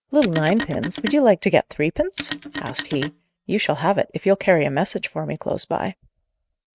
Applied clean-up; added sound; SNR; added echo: neural mask model RNNoise.